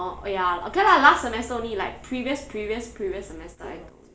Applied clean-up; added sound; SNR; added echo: none; none; none; none.